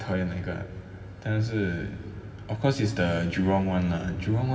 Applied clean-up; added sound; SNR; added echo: none; none; none; reverberation time 2.4 s.